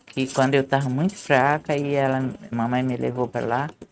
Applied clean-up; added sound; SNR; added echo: neural mask model RNNoise.